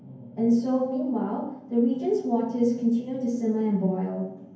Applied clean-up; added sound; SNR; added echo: none; none; none; reverberation time 0.9 s.